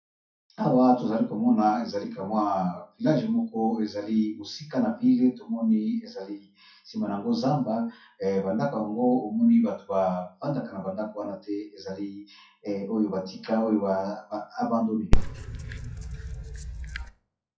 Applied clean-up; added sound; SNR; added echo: classical method WPE with log-MMSE.